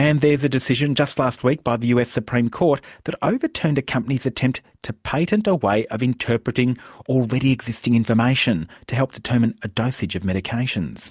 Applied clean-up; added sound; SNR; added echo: none; none; none; none.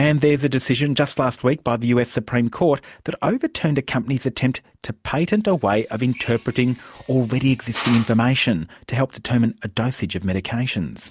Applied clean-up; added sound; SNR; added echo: none; Drill; 17 dB; none.